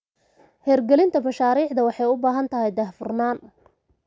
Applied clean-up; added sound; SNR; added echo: none; none; none; none.